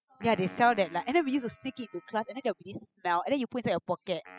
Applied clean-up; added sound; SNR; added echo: classical method spectral subtraction.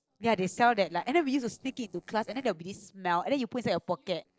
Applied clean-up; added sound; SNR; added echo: neural separator model SepFormer DNS4.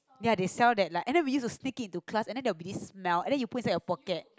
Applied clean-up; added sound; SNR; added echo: none; none; none; none.